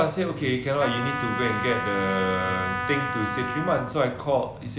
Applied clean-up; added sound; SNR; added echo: none; Trumpet; 4 dB; none.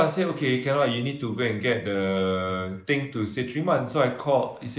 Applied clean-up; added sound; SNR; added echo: neural mask model Resemble Enhance denoiser.